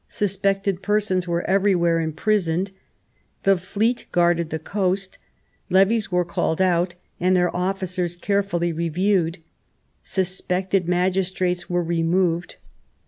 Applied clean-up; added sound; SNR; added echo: none; none; none; none.